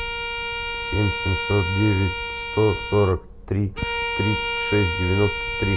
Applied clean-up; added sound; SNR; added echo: none; Bowed string instrument; 4 dB; none.